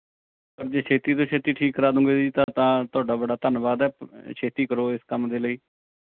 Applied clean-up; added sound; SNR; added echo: none; none; none; none.